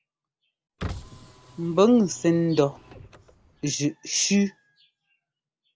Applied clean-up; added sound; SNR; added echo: none; Car; 15 dB; none.